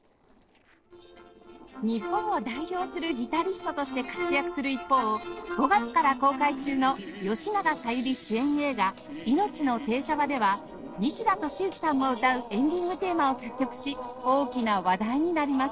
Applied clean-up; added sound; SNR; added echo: neural separator model SepFormer DNS4.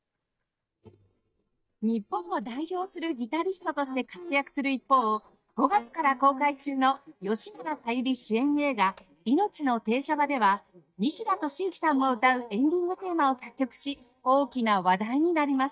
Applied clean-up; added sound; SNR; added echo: neural mask model DeepFilterNet 3.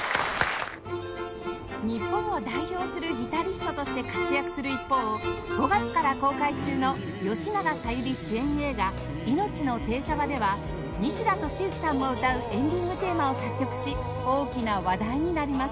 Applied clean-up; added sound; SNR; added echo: none; Thunder; 19 dB; none.